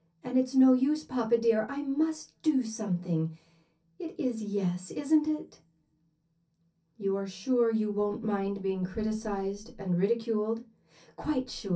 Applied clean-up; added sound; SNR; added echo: none; none; none; reverberation time 0.3 s.